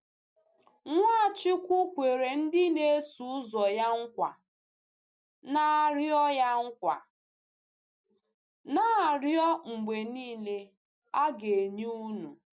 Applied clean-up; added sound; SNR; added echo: none; none; none; none.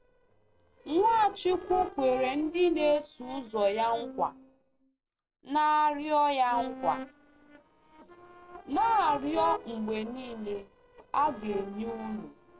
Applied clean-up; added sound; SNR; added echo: neural separator model SepFormer DNS4.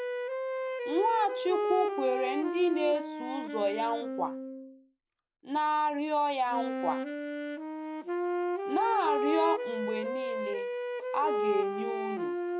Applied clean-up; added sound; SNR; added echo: none; Wind instrument, woodwind instrument; 1 dB; none.